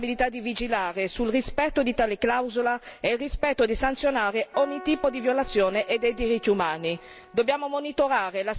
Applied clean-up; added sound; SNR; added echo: none; Keyboard (musical); 19 dB; none.